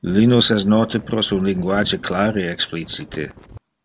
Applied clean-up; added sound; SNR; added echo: none; Wind; 19 dB; none.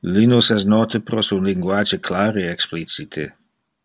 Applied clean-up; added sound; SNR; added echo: none; none; none; none.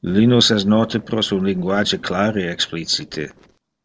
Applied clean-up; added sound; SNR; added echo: neural separator model SepFormer DNS4.